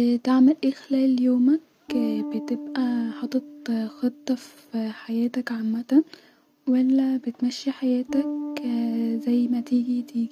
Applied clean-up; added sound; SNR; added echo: none; Bass guitar; 13 dB; none.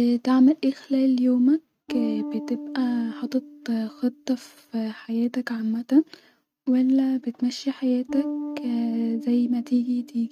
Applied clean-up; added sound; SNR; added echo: neural mask model RNNoise.